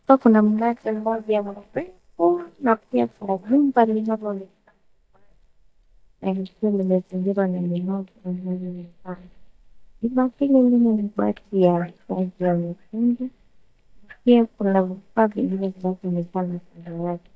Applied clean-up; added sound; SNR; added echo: neural mask model DeepFilterNet 3.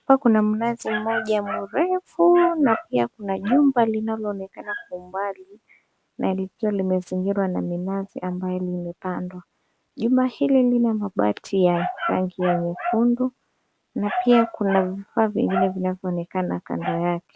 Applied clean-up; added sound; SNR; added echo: none; none; none; none.